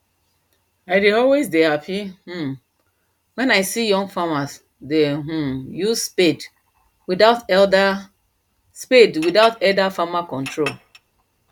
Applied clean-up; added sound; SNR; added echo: none; Chink, clink; 15 dB; none.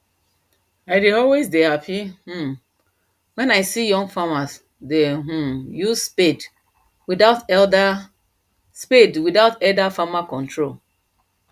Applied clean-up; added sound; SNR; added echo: none; none; none; none.